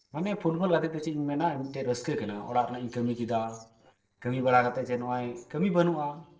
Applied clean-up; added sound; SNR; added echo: neural separator model SepFormer DNS4.